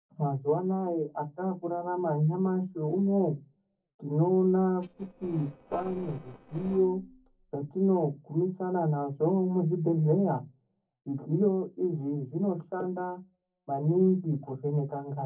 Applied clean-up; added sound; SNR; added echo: neural separator model SepFormer DNS4.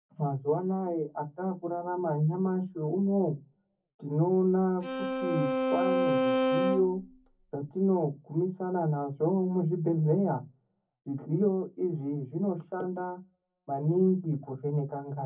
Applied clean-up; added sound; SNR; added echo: none; Bowed string instrument; 0 dB; reverberation time 0.3 s.